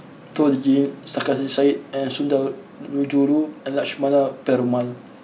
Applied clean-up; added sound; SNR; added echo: none; none; none; none.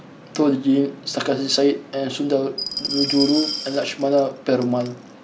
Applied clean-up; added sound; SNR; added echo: none; Glass; 8 dB; none.